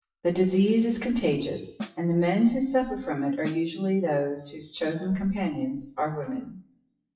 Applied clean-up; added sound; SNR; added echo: classical method WPE with log-MMSE.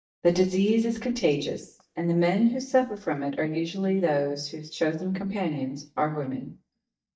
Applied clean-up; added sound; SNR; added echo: neural mask model DeepFilterNet 3.